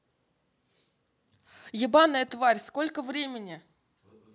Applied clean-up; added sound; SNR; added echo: none; none; none; none.